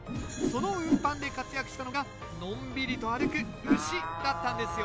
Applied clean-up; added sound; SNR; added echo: none; Whoosh, swoosh, swish; -1 dB; none.